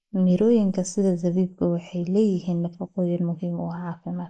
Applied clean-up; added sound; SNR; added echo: neural mask model Resemble Enhance denoiser.